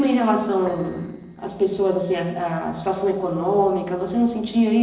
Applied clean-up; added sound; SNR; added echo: neural separator model SepFormer DNS4.